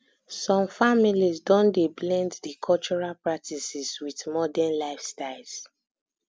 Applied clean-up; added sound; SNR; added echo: none; none; none; none.